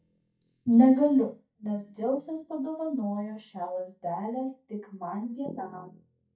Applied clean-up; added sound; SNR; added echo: neural mask model DeepFilterNet 3.